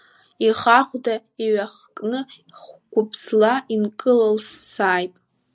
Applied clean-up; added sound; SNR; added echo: none; none; none; none.